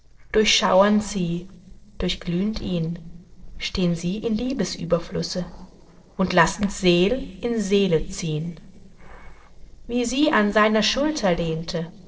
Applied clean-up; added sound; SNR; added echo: neural separator model SepFormer DNS4.